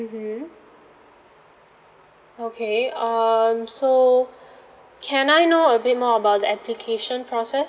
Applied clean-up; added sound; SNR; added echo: none; none; none; none.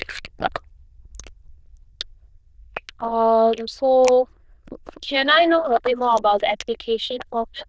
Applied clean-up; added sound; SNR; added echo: neural diffusion model UNIVERSE++.